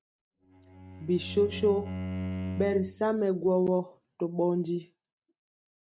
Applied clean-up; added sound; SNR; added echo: neural mask model RNNoise.